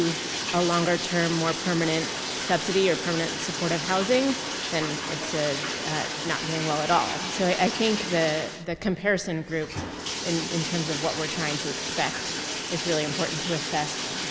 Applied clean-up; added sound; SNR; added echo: none; Bathtub (filling or washing); 4 dB; none.